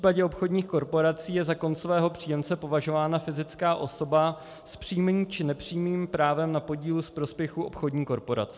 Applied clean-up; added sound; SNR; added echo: none; none; none; none.